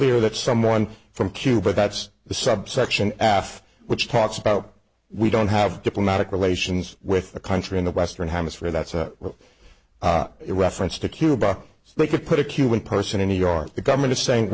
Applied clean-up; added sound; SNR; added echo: none; none; none; none.